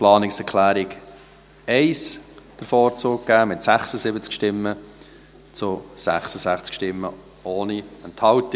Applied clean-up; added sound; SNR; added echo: none; none; none; none.